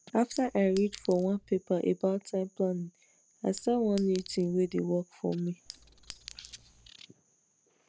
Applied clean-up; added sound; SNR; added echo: none; Chink, clink; 6 dB; none.